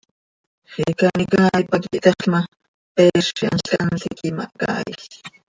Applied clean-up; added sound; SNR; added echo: none; none; none; none.